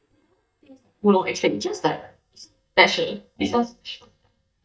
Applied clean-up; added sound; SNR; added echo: neural mask model DeepFilterNet 3.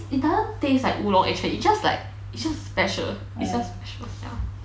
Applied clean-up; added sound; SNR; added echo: none; none; none; none.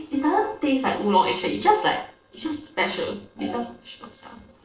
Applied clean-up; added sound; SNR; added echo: neural separator model SepFormer DNS4.